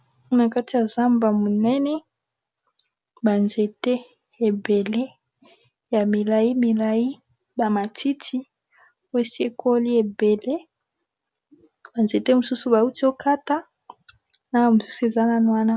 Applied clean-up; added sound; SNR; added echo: none; none; none; none.